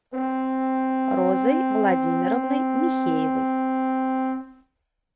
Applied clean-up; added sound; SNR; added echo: neural mask model RNNoise.